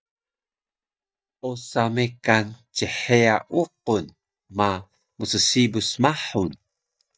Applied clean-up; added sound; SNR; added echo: neural mask model DeepFilterNet 3.